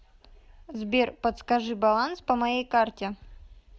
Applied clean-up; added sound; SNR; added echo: none; none; none; none.